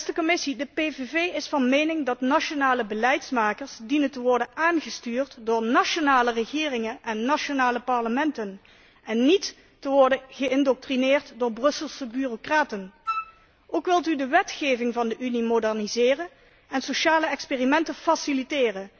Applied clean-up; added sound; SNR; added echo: none; Wind instrument, woodwind instrument; 9 dB; none.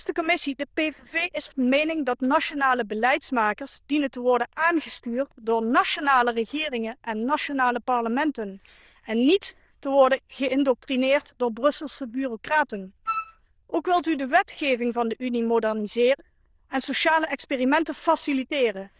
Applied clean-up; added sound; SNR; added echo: neural diffusion model UNIVERSE++.